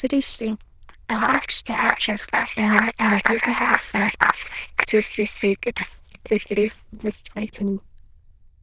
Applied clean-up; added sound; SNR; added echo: neural diffusion model UNIVERSE++.